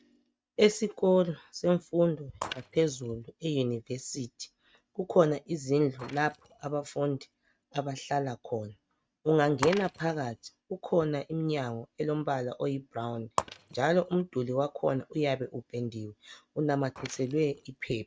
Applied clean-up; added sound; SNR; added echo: neural mask model RNNoise.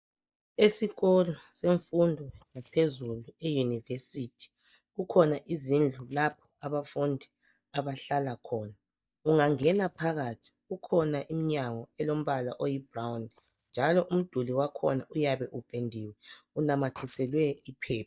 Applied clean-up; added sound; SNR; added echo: neural mask model DeepFilterNet 3.